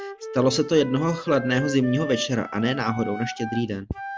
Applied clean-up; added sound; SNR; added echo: none; Wind instrument, woodwind instrument; 11 dB; none.